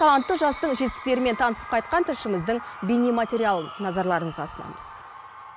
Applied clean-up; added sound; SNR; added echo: none; Crowd / Cheering; 14 dB; none.